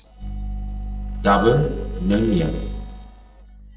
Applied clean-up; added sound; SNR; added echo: neural separator model SepFormer DNS4.